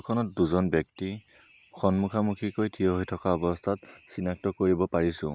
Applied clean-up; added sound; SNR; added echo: none; none; none; none.